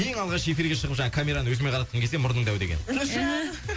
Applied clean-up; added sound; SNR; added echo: none; none; none; none.